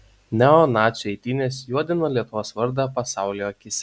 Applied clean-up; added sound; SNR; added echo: none; none; none; none.